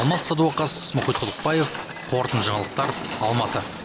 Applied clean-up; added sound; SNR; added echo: none; Walk, footsteps; 6 dB; none.